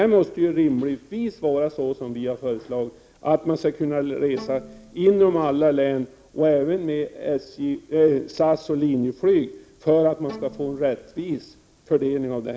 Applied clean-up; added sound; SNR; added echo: none; Bowed string instrument; 19 dB; none.